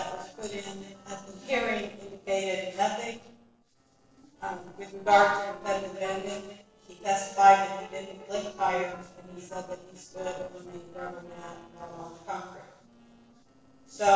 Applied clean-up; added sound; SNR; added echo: neural separator model SepFormer DNS4.